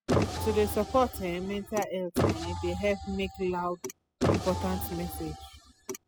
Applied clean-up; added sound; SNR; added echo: classical method spectral subtraction.